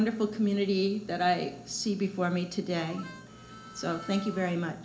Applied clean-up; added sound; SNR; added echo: none; Harmonica; 17 dB; reverberation time 0.4 s.